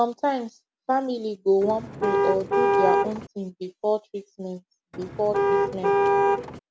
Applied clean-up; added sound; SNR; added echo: none; Car; -4 dB; none.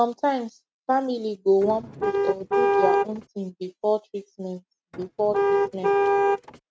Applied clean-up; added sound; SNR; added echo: neural mask model RNNoise.